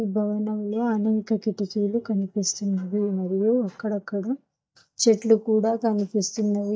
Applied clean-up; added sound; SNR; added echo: neural mask model DeepFilterNet 3.